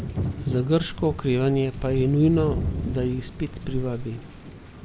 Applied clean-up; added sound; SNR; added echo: none; Thunder / Rain; 7 dB; none.